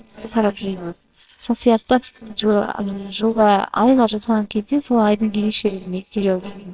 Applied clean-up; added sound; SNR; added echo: neural separator model SepFormer WHAMR!.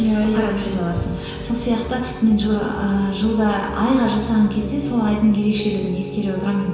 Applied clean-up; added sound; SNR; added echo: none; Piano; 12 dB; reverberation time 1.0 s.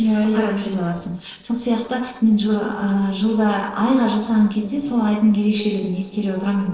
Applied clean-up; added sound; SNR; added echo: neural separator model SepFormer DNS4.